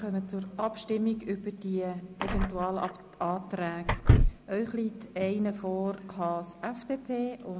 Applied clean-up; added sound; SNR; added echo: none; Door / Car; -4 dB; none.